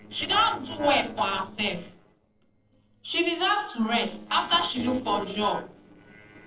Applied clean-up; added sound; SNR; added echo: neural separator model SepFormer DNS4.